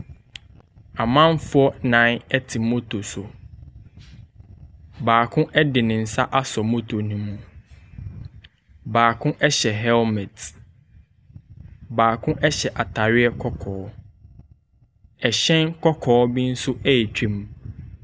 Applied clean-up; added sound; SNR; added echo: none; none; none; none.